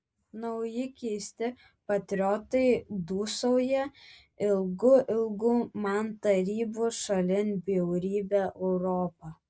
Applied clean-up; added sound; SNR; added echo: neural mask model Resemble Enhance denoiser.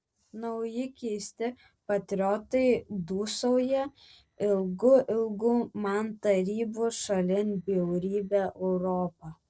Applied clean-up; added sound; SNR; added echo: neural separator model SepFormer DNS4.